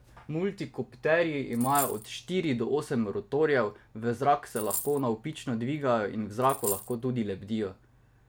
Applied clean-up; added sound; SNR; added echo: none; Coin (dropping); 8 dB; none.